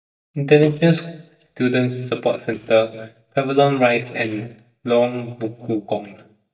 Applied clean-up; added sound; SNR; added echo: neural mask model DeepFilterNet 3.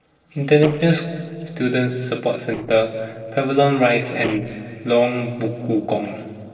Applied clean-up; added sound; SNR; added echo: neural separator model SepFormer DNS4.